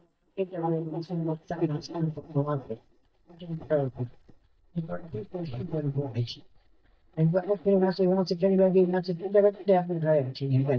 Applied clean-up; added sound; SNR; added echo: neural mask model DeepFilterNet 3.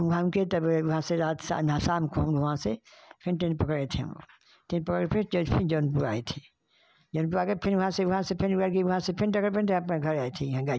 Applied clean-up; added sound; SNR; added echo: none; none; none; none.